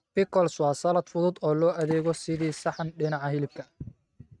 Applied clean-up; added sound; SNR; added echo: neural mask model RNNoise.